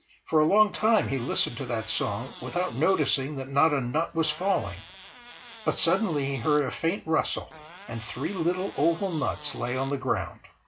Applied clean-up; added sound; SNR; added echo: none; Fart; 19 dB; none.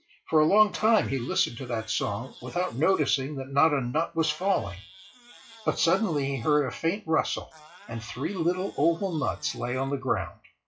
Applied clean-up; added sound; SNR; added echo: classical method log-MMSE.